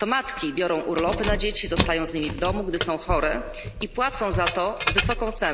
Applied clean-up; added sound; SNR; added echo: none; Keys jangling; 3 dB; none.